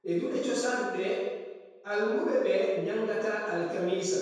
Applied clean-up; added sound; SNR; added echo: none; none; none; reverberation time 1.2 s.